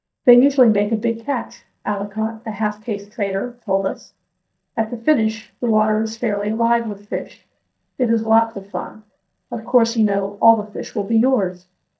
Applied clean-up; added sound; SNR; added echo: neural mask model DeepFilterNet 3.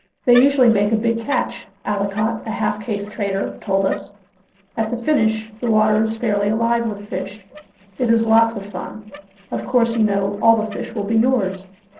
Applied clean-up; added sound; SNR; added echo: neural separator model SepFormer DNS4.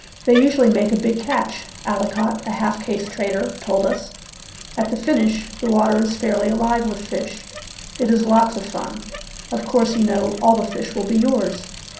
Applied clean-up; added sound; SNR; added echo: none; Bicycle; 16 dB; reverberation time 0.6 s.